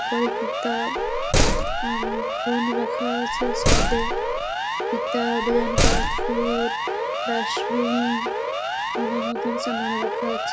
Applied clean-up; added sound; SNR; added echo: none; Slam + Siren; -5 dB; none.